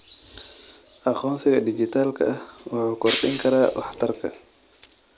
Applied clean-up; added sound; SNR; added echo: none; Shatter; 8 dB; none.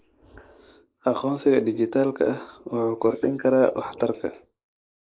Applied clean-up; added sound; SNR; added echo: neural mask model Resemble Enhance denoiser.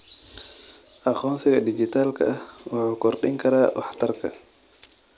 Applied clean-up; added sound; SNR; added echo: none; none; none; none.